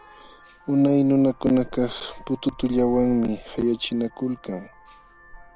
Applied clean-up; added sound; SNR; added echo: none; Rattle (instrument) + Vehicle horn, car horn, honking; 19 dB; none.